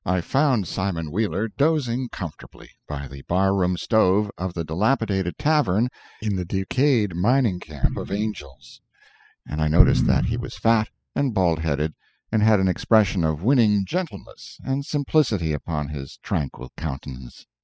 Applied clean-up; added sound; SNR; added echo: classical method spectral subtraction.